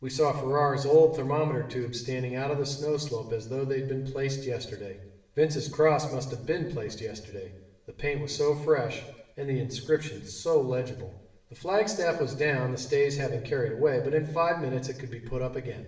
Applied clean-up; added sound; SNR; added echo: none; none; none; reverberation time 0.8 s.